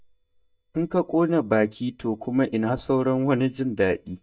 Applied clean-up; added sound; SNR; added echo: neural mask model DeepFilterNet 3.